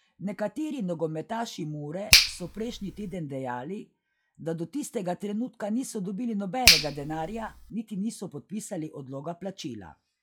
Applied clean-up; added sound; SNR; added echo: classical method log-MMSE.